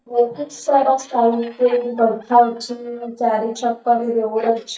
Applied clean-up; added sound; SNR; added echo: neural mask model DeepFilterNet 3.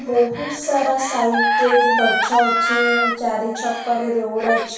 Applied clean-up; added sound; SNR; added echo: none; Gasp; 2 dB; reverberation time 0.7 s.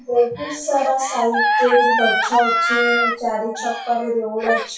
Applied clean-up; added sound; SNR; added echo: classical method WPE with log-MMSE.